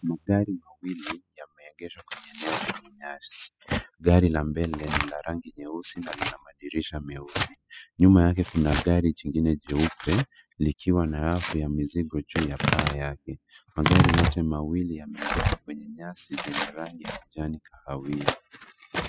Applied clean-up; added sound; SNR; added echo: classical method spectral subtraction.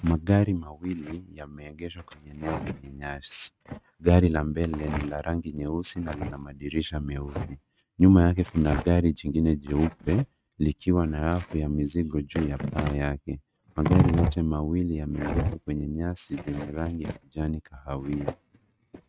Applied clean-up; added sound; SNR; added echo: neural mask model RNNoise.